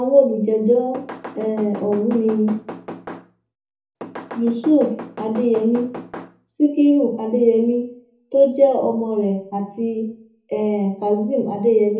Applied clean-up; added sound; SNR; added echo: none; Knock / Wood; 14 dB; reverberation time 0.5 s.